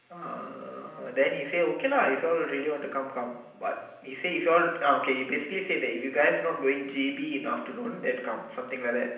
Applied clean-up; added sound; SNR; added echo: none; none; none; reverberation time 0.8 s.